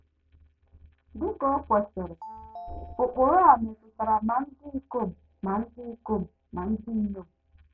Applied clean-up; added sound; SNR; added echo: none; Telephone; 19 dB; none.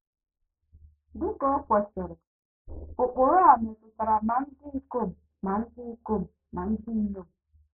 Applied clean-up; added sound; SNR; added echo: neural mask model Resemble Enhance denoiser.